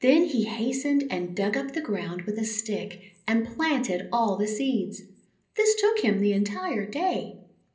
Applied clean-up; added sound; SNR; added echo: none; none; none; reverberation time 0.5 s.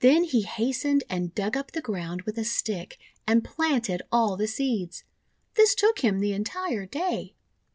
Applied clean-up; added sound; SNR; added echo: none; none; none; none.